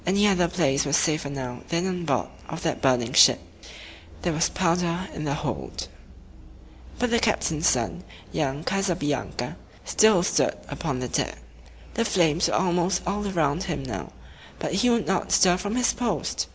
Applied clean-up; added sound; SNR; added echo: none; none; none; none.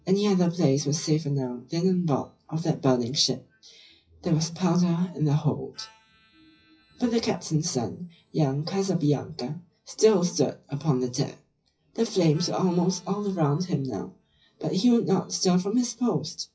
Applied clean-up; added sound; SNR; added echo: classical method WPE with log-MMSE.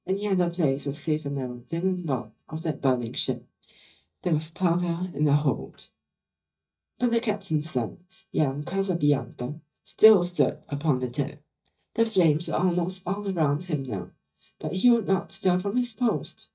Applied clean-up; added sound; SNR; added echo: neural mask model DeepFilterNet 3.